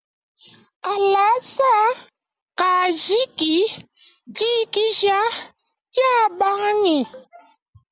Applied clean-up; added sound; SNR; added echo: none; none; none; none.